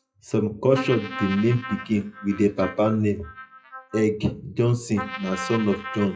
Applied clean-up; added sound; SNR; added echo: classical method WPE with log-MMSE.